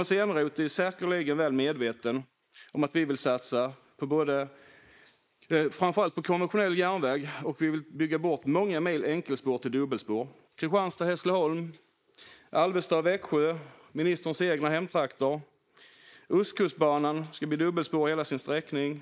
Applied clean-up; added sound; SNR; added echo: neural mask model Resemble Enhance denoiser.